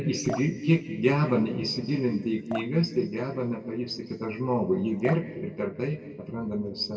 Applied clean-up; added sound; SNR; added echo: none; Drip; 16 dB; reverberation time 1.5 s.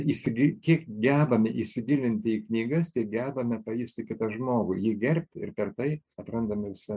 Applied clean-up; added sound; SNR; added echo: none; none; none; none.